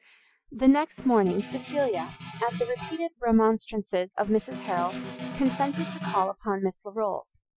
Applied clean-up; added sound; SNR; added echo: classical method Wiener filter.